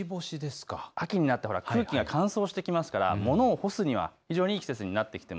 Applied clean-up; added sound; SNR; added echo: none; none; none; none.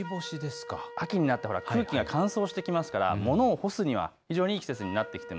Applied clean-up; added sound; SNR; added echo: none; Wind instrument, woodwind instrument; 16 dB; none.